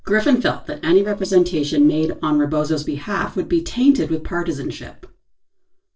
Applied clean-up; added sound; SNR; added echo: neural separator model SepFormer DNS4.